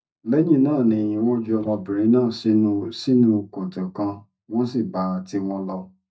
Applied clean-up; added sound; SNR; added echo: neural mask model DeepFilterNet 3.